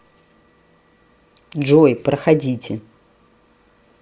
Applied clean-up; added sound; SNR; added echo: none; none; none; none.